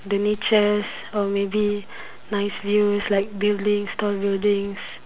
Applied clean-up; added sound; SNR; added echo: none; Zipper (clothing); 14 dB; none.